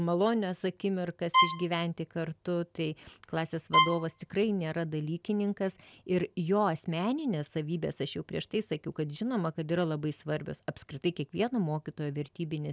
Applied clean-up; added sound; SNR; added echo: none; Bowed string instrument; -1 dB; none.